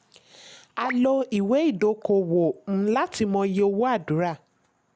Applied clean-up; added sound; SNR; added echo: none; none; none; none.